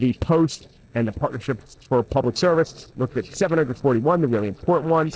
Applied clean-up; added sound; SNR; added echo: neural separator model SepFormer DNS4.